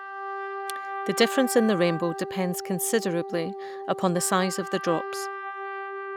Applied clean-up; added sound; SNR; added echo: none; Wind instrument, woodwind instrument + Trumpet; 7 dB; none.